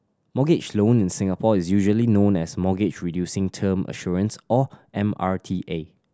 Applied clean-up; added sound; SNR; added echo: none; none; none; none.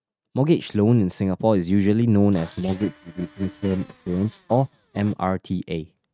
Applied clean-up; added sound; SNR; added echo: neural mask model RNNoise.